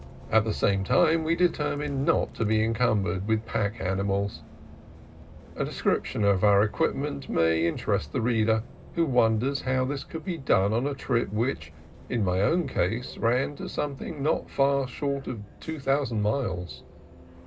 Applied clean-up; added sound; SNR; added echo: none; Bus; 18 dB; reverberation time 0.2 s.